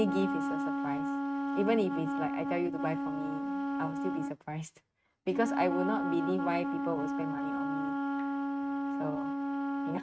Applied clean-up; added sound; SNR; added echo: neural mask model RNNoise.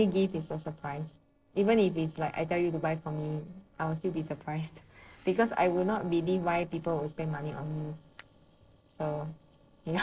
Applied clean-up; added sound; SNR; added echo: neural separator model SepFormer DNS4.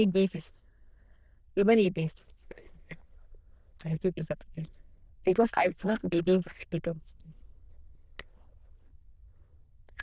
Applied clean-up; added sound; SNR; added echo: neural diffusion model UNIVERSE++.